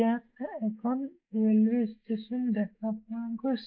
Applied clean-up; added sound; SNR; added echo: neural mask model Resemble Enhance denoiser.